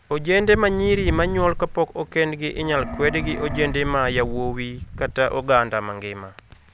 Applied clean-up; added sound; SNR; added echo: none; Wind; 12 dB; none.